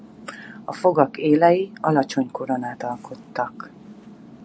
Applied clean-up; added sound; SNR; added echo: none; none; none; none.